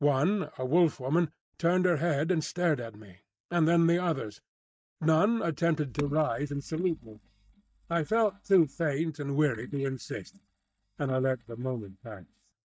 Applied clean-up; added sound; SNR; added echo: neural mask model DeepFilterNet 3.